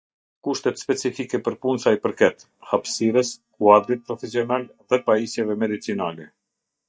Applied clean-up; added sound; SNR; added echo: neural mask model DeepFilterNet 3.